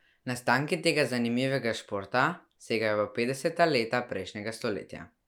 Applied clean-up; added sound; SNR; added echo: none; none; none; none.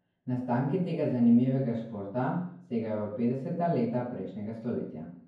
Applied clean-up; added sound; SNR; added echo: none; none; none; reverberation time 0.9 s.